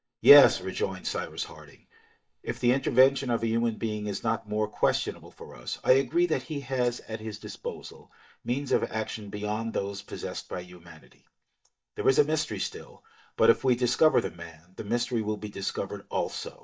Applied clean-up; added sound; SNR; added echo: neural mask model DeepFilterNet 3.